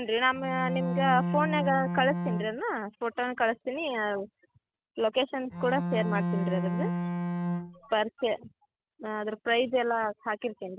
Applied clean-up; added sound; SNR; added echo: neural mask model RNNoise.